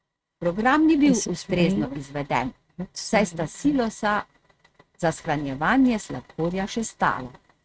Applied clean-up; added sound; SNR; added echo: neural mask model RNNoise.